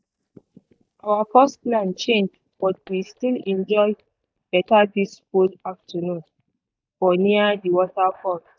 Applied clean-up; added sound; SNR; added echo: neural mask model DeepFilterNet 3.